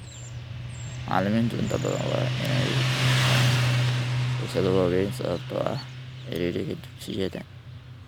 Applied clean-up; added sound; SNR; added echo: none; Motorcycle; -1 dB; none.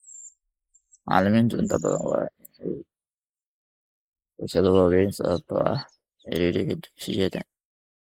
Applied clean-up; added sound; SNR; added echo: neural mask model Resemble Enhance denoiser.